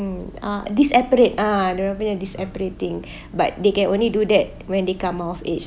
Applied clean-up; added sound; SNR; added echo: none; none; none; none.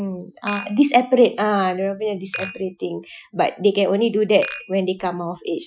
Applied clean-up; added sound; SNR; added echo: classical method Wiener filter.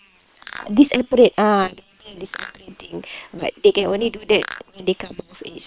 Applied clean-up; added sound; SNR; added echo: neural separator model SepFormer WHAM!.